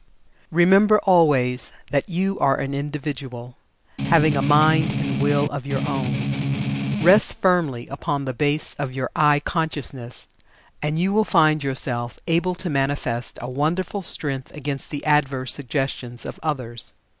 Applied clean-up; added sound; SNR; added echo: none; Strum; 1 dB; none.